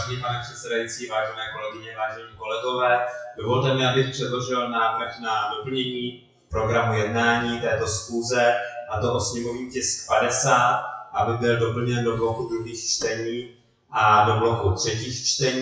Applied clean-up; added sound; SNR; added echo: classical method WPE with log-MMSE.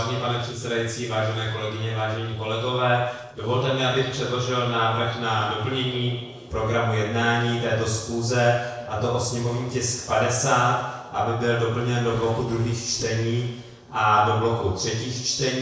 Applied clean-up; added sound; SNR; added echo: neural separator model SepFormer DNS4.